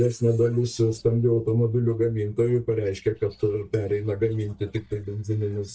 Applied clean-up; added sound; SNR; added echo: neural mask model DeepFilterNet 3.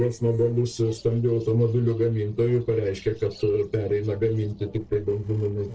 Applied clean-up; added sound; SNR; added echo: neural separator model SepFormer DNS4.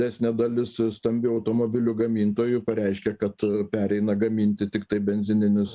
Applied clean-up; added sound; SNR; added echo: none; none; none; none.